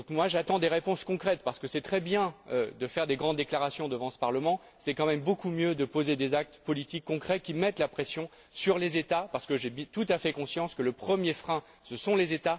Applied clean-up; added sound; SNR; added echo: none; Rattle (instrument); 17 dB; none.